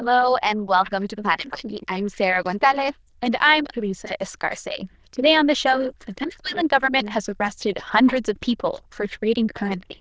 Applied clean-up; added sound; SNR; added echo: neural diffusion model UNIVERSE++.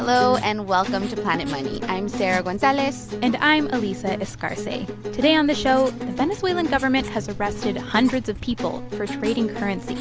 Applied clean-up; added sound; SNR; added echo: none; Writing; 17 dB; none.